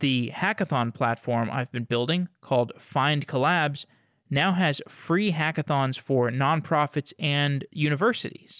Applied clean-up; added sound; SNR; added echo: none; none; none; none.